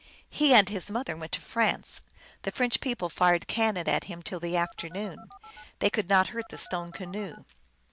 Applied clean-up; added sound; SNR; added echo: none; Telephone; 20 dB; none.